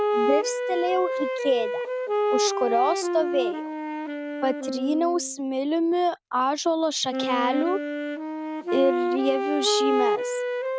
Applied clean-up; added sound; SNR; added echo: none; Wind instrument, woodwind instrument; 1 dB; none.